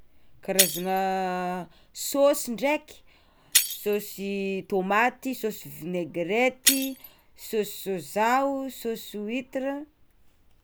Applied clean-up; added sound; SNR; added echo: none; Shatter; 3 dB; none.